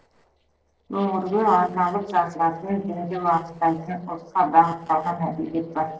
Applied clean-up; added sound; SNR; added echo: neural separator model SepFormer DNS4.